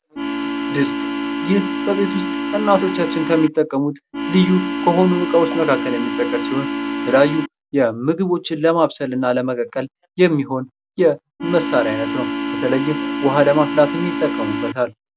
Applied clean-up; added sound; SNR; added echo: none; Organ; 4 dB; none.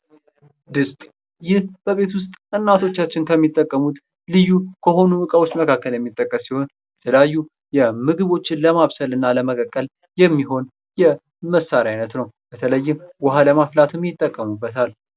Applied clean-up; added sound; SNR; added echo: none; none; none; none.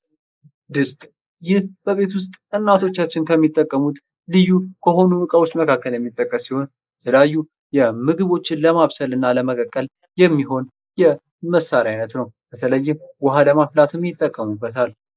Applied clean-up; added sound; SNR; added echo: neural mask model Resemble Enhance denoiser.